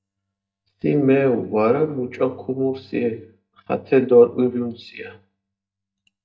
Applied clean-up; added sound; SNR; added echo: neural mask model DeepFilterNet 3.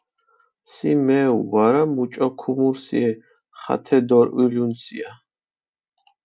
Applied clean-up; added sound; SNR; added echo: none; none; none; none.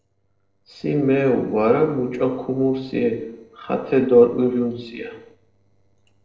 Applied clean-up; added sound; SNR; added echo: neural separator model SepFormer DNS4.